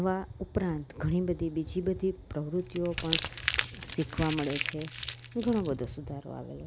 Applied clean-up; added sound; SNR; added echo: none; Crumpling, crinkling; 3 dB; none.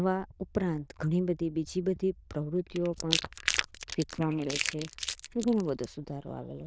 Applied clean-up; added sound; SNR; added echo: neural diffusion model UNIVERSE++.